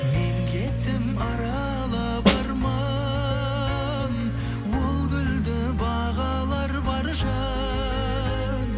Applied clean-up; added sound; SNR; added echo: none; Snare drum; 0 dB; none.